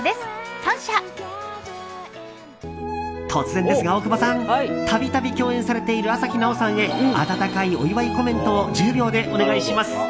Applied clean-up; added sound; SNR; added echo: none; none; none; none.